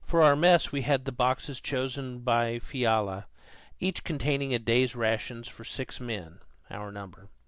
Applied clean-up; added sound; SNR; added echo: none; none; none; none.